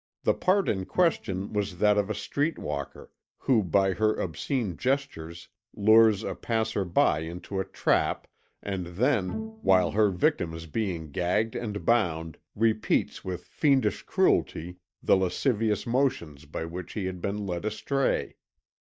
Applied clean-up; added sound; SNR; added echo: neural mask model DeepFilterNet 3.